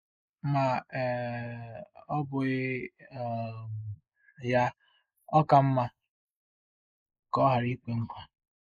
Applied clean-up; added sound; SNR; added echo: neural mask model Resemble Enhance denoiser.